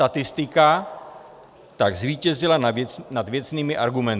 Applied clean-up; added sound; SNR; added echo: none; none; none; none.